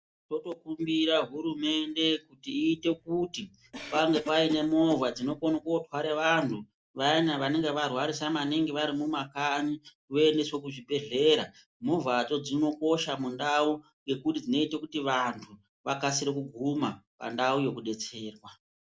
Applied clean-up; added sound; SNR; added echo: none; Cough; 14 dB; none.